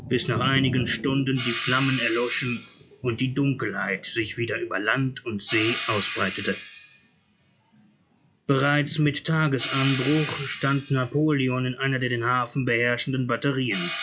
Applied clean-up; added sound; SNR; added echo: classical method log-MMSE.